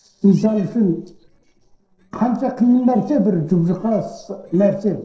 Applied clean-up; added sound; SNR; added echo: neural separator model SepFormer DNS4.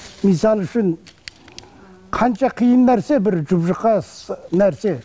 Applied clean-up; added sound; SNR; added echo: none; none; none; none.